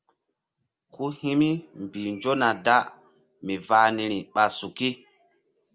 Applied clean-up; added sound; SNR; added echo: none; none; none; none.